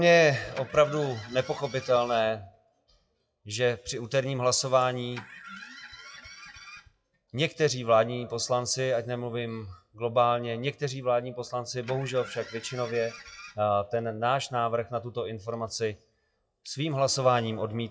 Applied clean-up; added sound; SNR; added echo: classical method WPE with log-MMSE.